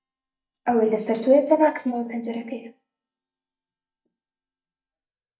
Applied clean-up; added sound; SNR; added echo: neural mask model DeepFilterNet 3.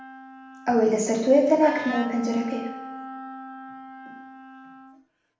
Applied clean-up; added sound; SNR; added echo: none; Wind instrument, woodwind instrument; 14 dB; reverberation time 0.9 s.